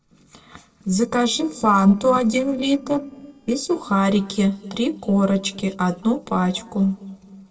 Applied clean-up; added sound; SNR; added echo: neural separator model SepFormer DNS4.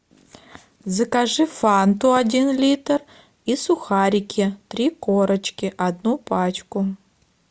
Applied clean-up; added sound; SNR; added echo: none; none; none; none.